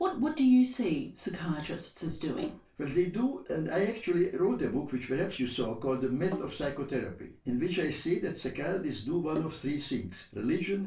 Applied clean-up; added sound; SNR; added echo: none; Sink (filling or washing); 18 dB; reverberation time 0.2 s.